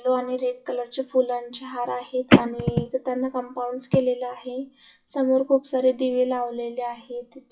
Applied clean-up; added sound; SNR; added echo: classical method WPE with log-MMSE.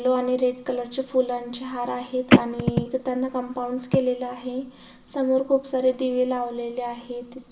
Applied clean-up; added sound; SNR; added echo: none; Telephone; -2 dB; reverberation time 1.6 s.